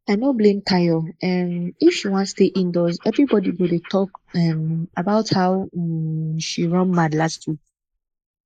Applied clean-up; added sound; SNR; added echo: neural mask model Resemble Enhance denoiser.